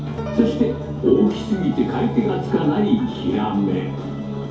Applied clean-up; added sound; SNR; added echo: none; Piano; 16 dB; reverberation time 2.4 s.